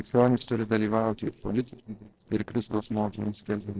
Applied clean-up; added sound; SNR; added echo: neural separator model SepFormer DNS4.